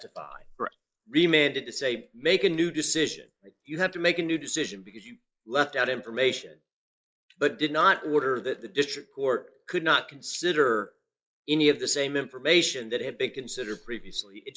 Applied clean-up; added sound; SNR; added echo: neural mask model Resemble Enhance denoiser.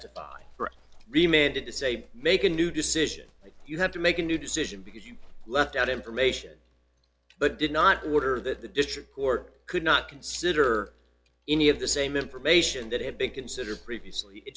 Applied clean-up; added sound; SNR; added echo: none; Livestock, farm animals, working animals; 19 dB; none.